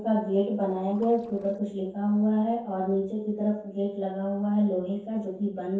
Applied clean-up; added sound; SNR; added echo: neural separator model SepFormer DNS4.